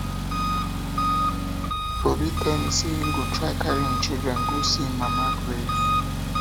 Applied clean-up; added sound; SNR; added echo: none; Engine; -4 dB; none.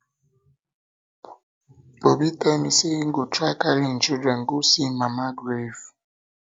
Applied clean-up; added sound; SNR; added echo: none; none; none; none.